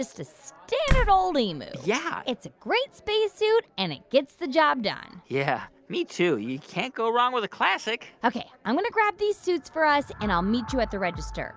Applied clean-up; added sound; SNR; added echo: none; Slam; 1 dB; none.